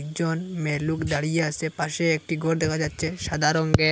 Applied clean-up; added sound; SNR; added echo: none; none; none; none.